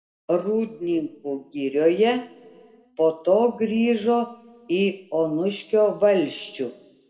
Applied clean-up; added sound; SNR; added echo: none; none; none; reverberation time 1.7 s.